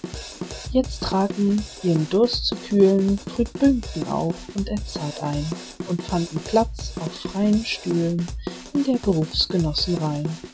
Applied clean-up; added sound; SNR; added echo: none; Drum kit; 10 dB; none.